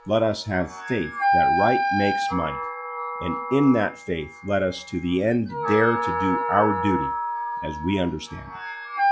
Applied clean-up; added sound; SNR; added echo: classical method log-MMSE.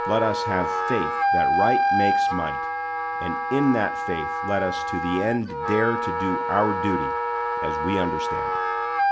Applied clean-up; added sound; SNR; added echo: none; Wind instrument, woodwind instrument; -2 dB; none.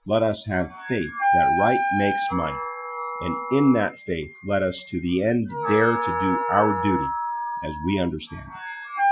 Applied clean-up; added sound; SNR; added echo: classical method Wiener filter.